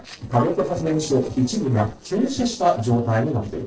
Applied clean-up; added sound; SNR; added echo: neural separator model SepFormer DNS4.